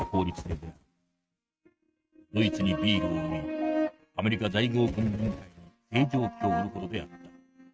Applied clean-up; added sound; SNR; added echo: neural mask model RNNoise.